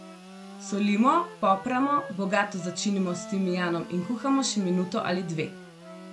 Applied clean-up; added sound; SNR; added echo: none; Sawing / Engine + Wind instrument, woodwind instrument; 14 dB; none.